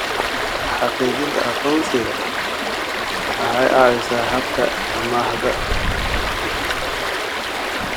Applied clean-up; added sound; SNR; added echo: none; Stream; -1 dB; none.